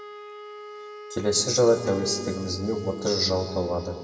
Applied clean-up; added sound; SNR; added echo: none; Wind instrument, woodwind instrument; 15 dB; reverberation time 2.7 s.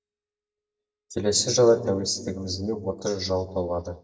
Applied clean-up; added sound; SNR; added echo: neural mask model DeepFilterNet 3.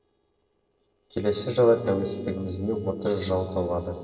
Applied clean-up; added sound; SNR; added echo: neural separator model SepFormer DNS4.